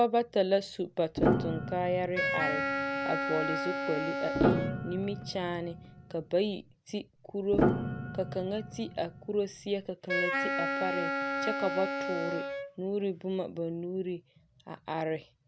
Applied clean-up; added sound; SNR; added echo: none; Wind instrument, woodwind instrument + Piano; -1 dB; none.